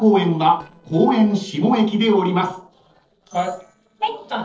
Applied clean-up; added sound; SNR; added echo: neural separator model SepFormer DNS4.